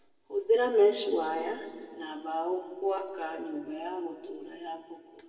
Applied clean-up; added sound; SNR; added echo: none; none; none; reverberation time 1.9 s.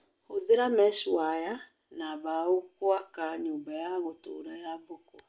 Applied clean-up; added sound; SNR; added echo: none; none; none; none.